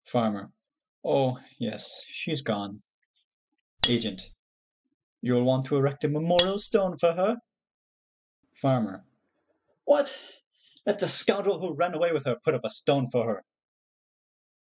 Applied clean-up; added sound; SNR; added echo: classical method spectral subtraction.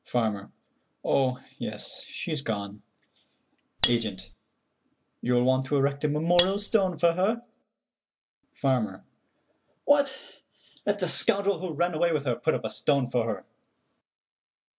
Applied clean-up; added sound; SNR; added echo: none; Cutlery, silverware; 3 dB; none.